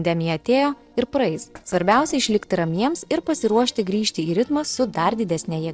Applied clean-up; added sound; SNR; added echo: neural separator model SepFormer DNS4.